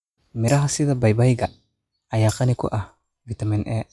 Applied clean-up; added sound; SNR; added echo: classical method log-MMSE.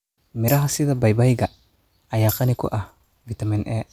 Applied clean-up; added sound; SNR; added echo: none; Tambourine; 16 dB; none.